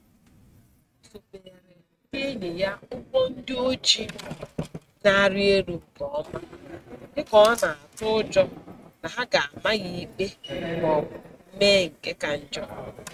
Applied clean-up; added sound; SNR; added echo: neural mask model RNNoise.